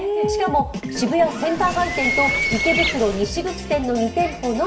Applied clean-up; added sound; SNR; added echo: none; Bird; 2 dB; reverberation time 0.7 s.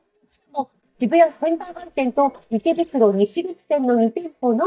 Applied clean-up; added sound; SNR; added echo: neural mask model DeepFilterNet 3.